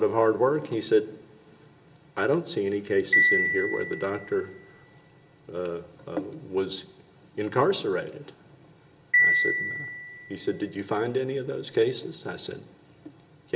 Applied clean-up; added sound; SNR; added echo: none; Marimba, xylophone; 1 dB; reverberation time 1.1 s.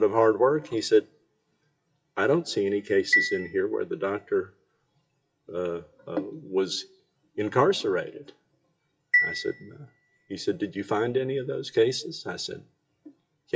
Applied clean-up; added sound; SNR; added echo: classical method WPE with log-MMSE.